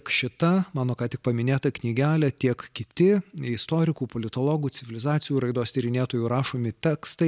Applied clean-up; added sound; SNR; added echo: none; none; none; none.